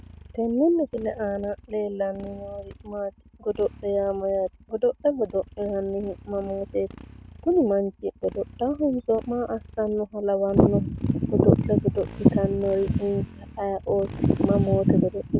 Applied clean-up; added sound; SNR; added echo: none; Motorcycle; 19 dB; none.